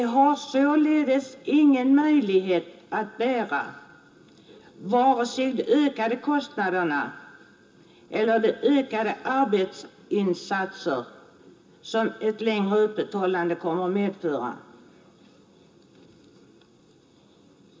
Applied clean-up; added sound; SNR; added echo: none; none; none; reverberation time 0.2 s.